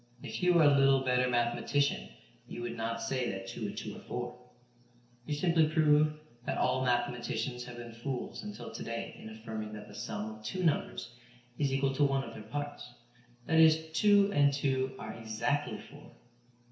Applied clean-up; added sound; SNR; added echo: none; none; none; reverberation time 0.7 s.